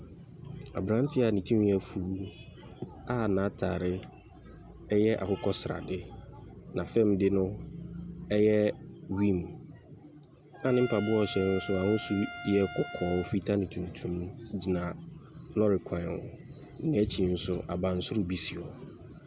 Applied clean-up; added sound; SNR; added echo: none; Trumpet; 12 dB; none.